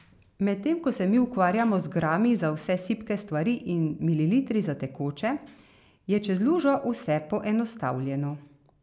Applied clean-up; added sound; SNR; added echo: none; none; none; none.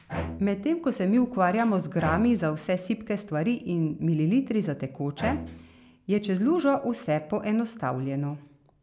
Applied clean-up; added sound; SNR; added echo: none; Bowed string instrument; 13 dB; none.